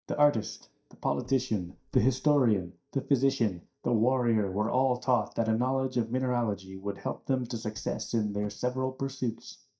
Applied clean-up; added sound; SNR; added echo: neural mask model DeepFilterNet 3.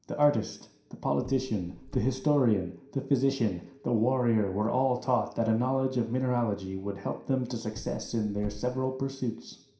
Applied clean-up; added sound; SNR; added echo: none; Car; 14 dB; reverberation time 0.5 s.